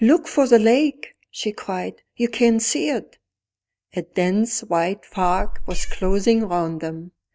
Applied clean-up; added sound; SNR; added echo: neural mask model DeepFilterNet 3.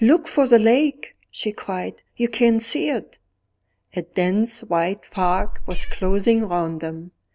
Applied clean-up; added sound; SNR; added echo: none; Meow; 0 dB; none.